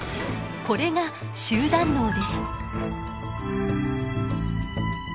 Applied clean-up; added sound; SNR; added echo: none; none; none; none.